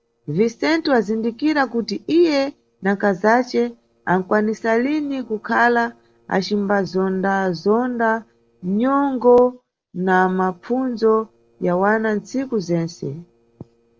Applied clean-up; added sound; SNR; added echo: neural separator model SepFormer DNS4.